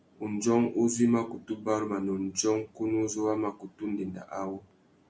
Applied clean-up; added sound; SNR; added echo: none; none; none; none.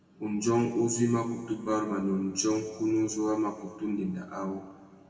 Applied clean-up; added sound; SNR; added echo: none; none; none; reverberation time 2.0 s.